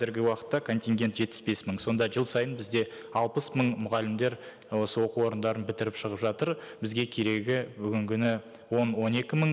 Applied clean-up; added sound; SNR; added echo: none; none; none; none.